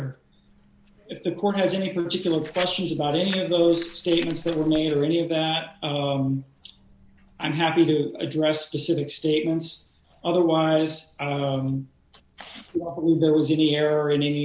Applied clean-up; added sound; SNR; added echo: none; none; none; none.